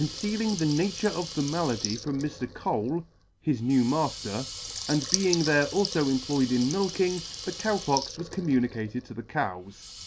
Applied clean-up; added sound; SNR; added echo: none; Water tap, faucet / Liquid; 10 dB; none.